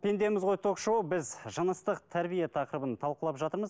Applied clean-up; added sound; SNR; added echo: none; none; none; none.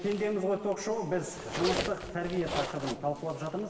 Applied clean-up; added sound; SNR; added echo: none; Zipper (clothing); 7 dB; reverberation time 1.9 s.